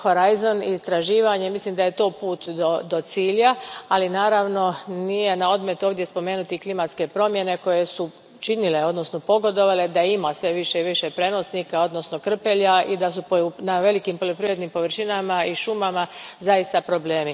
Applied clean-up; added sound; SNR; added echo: none; none; none; none.